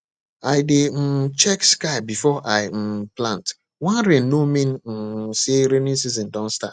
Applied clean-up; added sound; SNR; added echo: none; none; none; none.